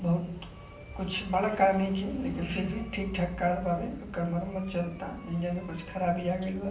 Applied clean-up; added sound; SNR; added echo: none; Fire; 17 dB; reverberation time 0.6 s.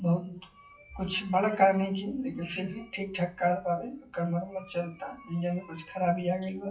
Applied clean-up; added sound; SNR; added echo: classical method WPE with log-MMSE.